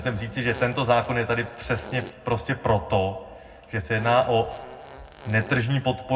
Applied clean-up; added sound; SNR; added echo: none; Fart; 16 dB; reverberation time 0.3 s.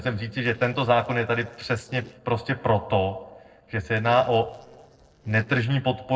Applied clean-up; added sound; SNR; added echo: neural separator model SepFormer DNS4.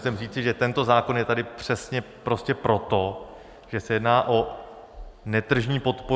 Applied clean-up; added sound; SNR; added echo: none; none; none; none.